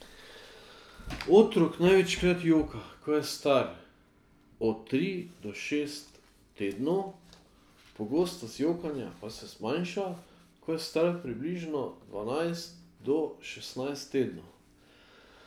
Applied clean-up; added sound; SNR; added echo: none; none; none; none.